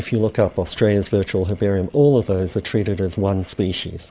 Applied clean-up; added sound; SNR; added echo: none; none; none; none.